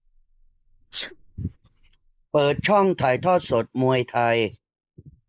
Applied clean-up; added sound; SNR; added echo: neural mask model Resemble Enhance denoiser.